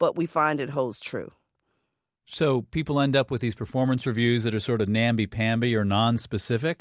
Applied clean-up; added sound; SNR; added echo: none; none; none; none.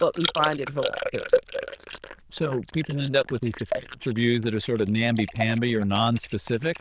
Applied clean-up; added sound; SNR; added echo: neural diffusion model UNIVERSE++.